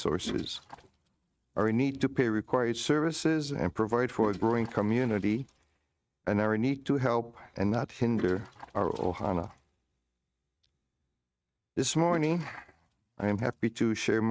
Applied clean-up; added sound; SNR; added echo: neural mask model RNNoise.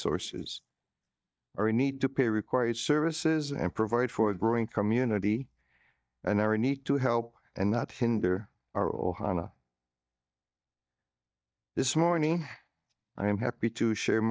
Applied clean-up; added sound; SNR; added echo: neural mask model DeepFilterNet 3.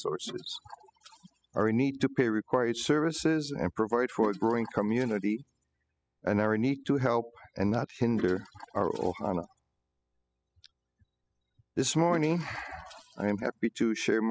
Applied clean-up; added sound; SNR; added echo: classical method spectral subtraction.